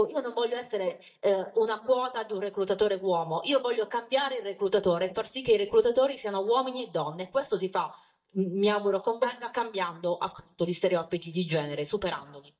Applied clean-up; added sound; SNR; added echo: neural mask model DeepFilterNet 3.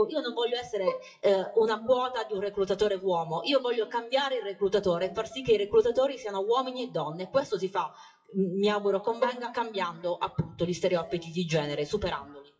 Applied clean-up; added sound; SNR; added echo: classical method WPE with log-MMSE.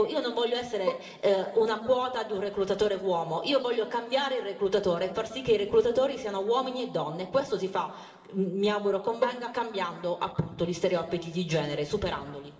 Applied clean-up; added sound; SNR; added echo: none; Bowed string instrument; 10 dB; reverberation time 3.0 s.